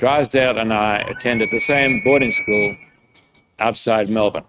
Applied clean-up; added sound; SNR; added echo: neural mask model RNNoise.